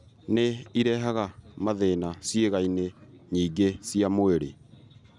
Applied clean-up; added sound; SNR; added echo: none; none; none; none.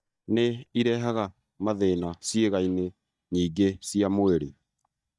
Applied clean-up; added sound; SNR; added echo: neural mask model DeepFilterNet 3.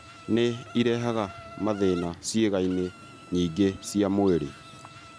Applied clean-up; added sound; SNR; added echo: none; Insect; 19 dB; none.